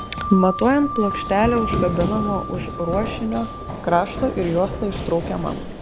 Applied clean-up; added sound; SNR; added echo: none; Run + Wind chime; 6 dB; none.